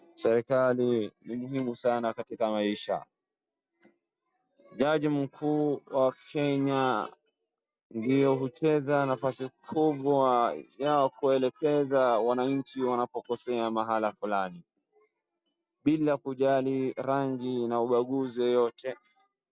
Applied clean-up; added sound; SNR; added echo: none; none; none; none.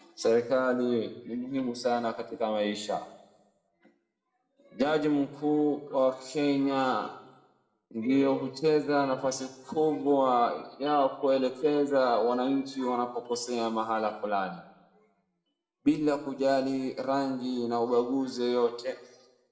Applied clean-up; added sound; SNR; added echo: none; none; none; reverberation time 0.8 s.